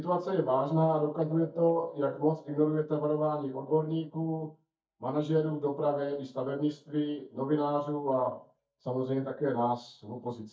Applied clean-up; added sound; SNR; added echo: neural mask model DeepFilterNet 3.